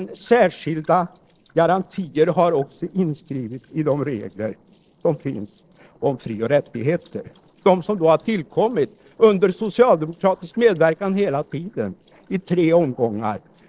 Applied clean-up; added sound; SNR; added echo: neural separator model SepFormer DNS4.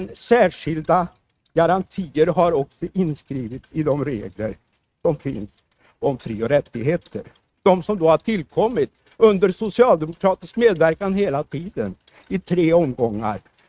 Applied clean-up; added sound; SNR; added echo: neural mask model RNNoise.